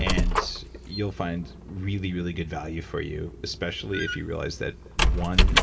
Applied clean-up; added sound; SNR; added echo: none; Squeak; -4 dB; reverberation time 2.1 s.